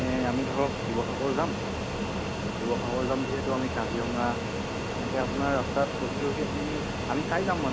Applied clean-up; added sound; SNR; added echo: none; Fixed-wing aircraft, airplane; 0 dB; none.